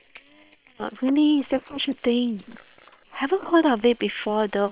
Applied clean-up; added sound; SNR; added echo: neural separator model SepFormer WHAM!.